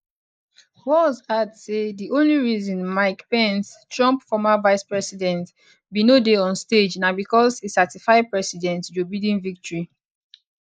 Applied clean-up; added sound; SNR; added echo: neural mask model Resemble Enhance denoiser.